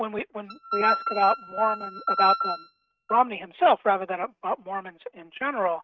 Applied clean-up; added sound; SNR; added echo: neural mask model RNNoise.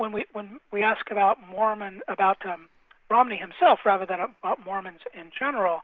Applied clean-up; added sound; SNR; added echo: none; none; none; none.